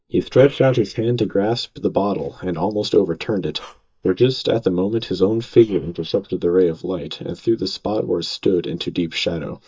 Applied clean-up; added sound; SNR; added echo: neural mask model DeepFilterNet 3.